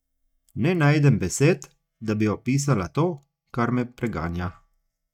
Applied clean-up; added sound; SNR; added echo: neural mask model DeepFilterNet 3.